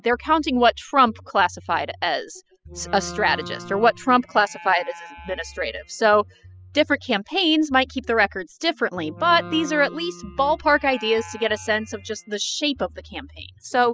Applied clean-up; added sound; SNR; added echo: classical method spectral subtraction.